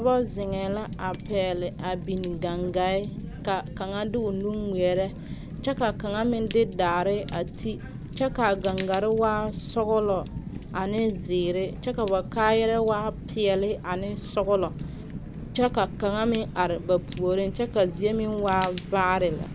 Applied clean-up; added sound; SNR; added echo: none; Fire; 10 dB; none.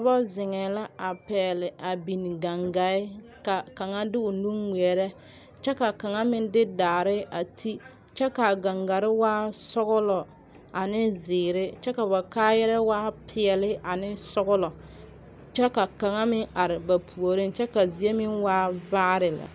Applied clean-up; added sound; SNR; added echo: none; none; none; none.